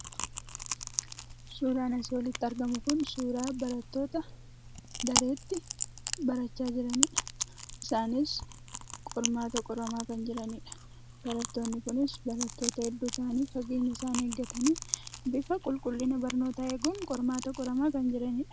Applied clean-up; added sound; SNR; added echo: none; Chewing, mastication; 6 dB; none.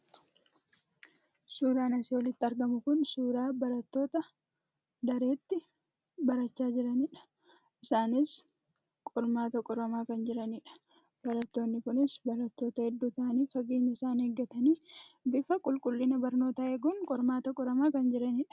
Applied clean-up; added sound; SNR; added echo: none; none; none; none.